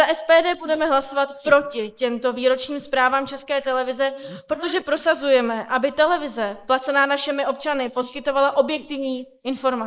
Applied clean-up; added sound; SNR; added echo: neural mask model Resemble Enhance denoiser.